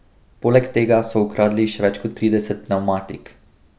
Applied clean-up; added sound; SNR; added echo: none; none; none; none.